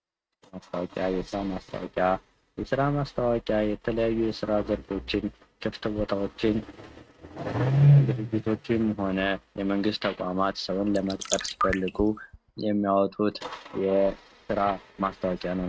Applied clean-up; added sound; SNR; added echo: neural mask model RNNoise.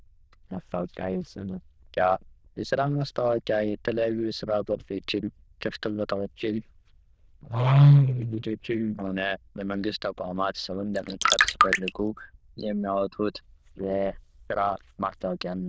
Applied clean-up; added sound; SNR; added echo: neural diffusion model UNIVERSE++.